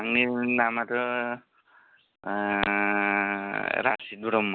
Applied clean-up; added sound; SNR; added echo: none; none; none; none.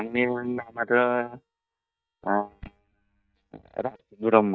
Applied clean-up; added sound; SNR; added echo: neural mask model DeepFilterNet 3.